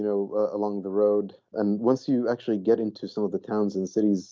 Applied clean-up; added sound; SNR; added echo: none; none; none; none.